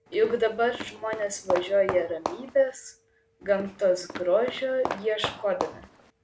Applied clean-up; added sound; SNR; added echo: none; Walk, footsteps; 10 dB; none.